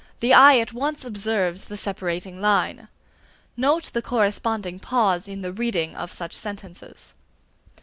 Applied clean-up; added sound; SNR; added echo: none; none; none; none.